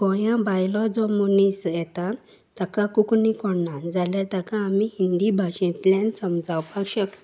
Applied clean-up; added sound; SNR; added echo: none; none; none; none.